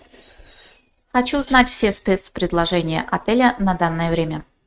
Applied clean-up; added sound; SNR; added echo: neural mask model RNNoise.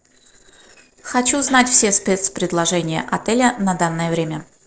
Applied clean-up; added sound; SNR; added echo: neural separator model SepFormer DNS4.